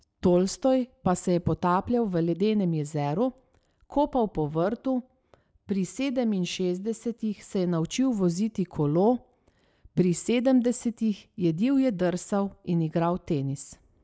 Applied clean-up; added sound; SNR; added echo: none; none; none; none.